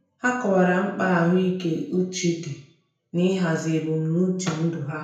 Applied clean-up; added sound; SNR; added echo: none; none; none; reverberation time 0.5 s.